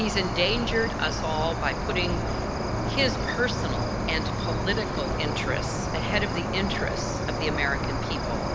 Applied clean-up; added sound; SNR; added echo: none; Cricket; -2 dB; none.